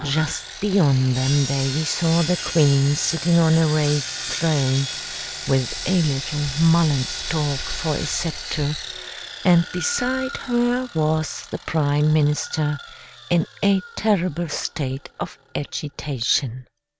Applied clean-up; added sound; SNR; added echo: none; Sawing; 10 dB; none.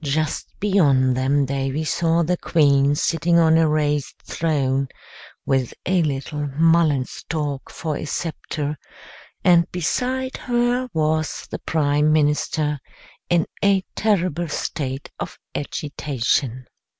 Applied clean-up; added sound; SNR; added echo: none; none; none; none.